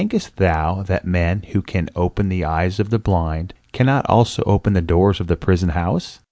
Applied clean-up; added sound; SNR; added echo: none; none; none; none.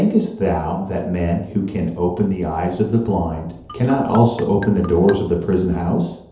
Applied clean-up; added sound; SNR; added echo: none; Marimba, xylophone; 17 dB; reverberation time 2.2 s.